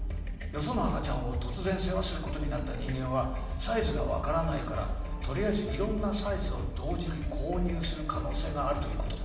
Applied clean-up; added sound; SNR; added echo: none; none; none; reverberation time 1.1 s.